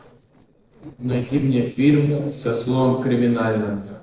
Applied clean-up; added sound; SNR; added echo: neural separator model SepFormer DNS4.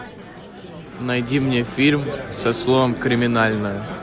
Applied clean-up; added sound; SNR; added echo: none; none; none; none.